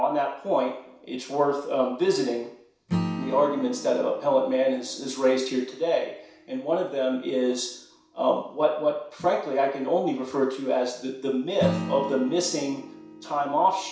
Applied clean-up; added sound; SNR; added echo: none; Acoustic guitar / Strum; 12 dB; reverberation time 0.6 s.